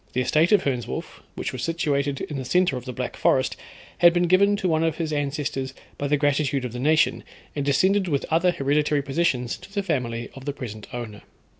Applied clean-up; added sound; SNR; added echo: none; none; none; none.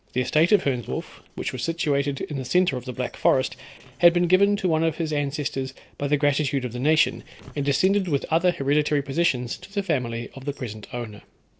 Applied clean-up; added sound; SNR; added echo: neural separator model SepFormer DNS4.